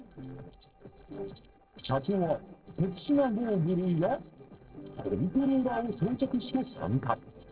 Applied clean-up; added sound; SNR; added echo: neural separator model SepFormer DNS4.